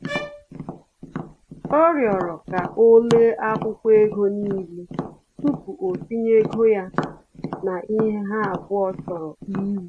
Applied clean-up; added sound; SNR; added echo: none; Bowed string instrument + Tap; 11 dB; none.